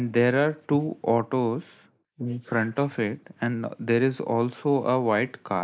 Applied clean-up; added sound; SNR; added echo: neural mask model Resemble Enhance denoiser.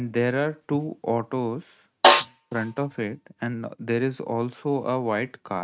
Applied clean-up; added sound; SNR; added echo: neural mask model RNNoise.